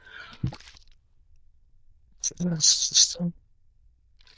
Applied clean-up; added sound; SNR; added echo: neural diffusion model UNIVERSE++.